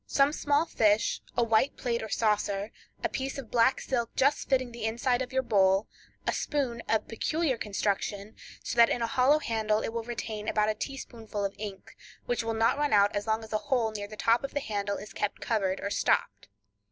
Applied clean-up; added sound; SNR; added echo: none; none; none; none.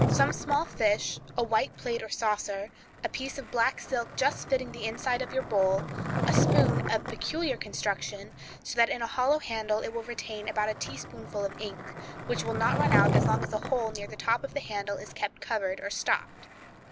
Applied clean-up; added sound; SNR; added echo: none; Skateboard; 3 dB; none.